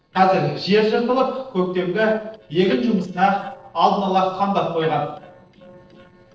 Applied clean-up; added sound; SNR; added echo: neural separator model SepFormer DNS4.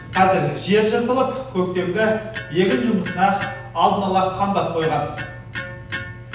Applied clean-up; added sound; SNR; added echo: none; Electric guitar; 15 dB; reverberation time 0.9 s.